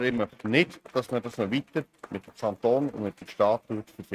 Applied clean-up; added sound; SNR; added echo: neural mask model RNNoise.